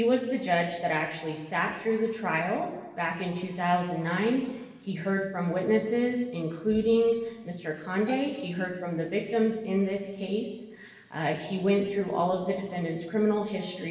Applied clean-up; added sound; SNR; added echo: none; Bowed string instrument; 10 dB; reverberation time 1.2 s.